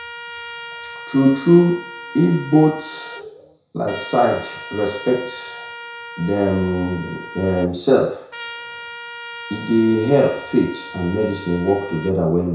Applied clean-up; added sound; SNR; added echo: none; Trumpet; 15 dB; reverberation time 0.6 s.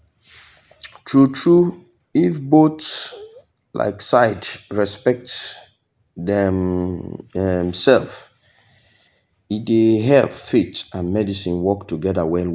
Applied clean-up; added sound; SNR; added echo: none; none; none; none.